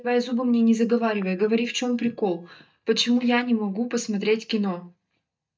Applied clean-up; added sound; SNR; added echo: neural mask model DeepFilterNet 3.